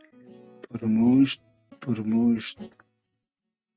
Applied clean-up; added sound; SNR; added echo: neural mask model RNNoise.